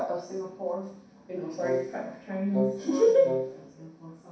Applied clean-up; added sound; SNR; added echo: none; Wind instrument, woodwind instrument; 4 dB; reverberation time 0.6 s.